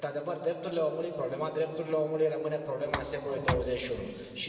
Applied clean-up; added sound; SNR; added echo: none; Tick; 5 dB; reverberation time 2.8 s.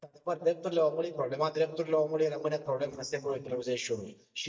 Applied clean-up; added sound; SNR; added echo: neural mask model DeepFilterNet 3.